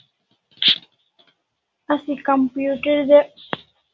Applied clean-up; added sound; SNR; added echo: none; none; none; none.